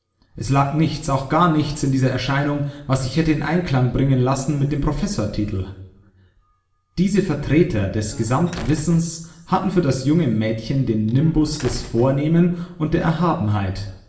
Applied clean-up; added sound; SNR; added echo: none; Slam; 15 dB; reverberation time 0.8 s.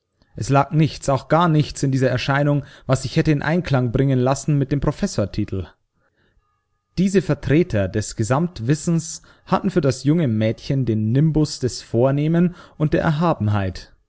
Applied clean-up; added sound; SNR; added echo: none; none; none; none.